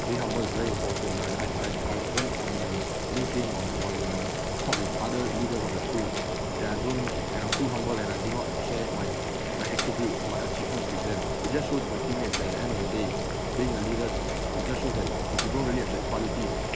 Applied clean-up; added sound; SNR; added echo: none; Boiling; -3 dB; none.